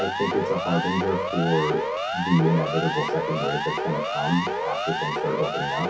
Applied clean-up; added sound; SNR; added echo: none; Siren; 1 dB; reverberation time 0.3 s.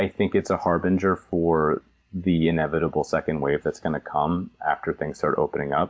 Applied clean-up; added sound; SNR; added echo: none; none; none; none.